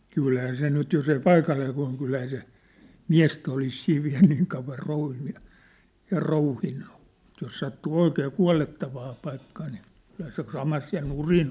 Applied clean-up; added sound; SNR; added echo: none; none; none; none.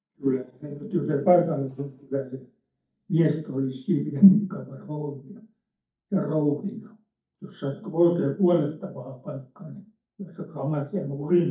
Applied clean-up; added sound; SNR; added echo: neural mask model DeepFilterNet 3.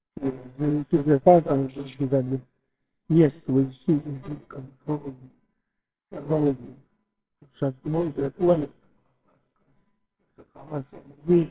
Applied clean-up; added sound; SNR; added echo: neural separator model SepFormer WHAMR!.